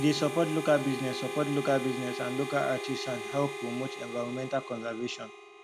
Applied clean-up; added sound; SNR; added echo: none; Harmonica; 7 dB; none.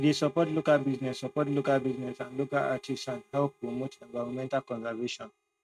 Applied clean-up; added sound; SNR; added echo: neural mask model RNNoise.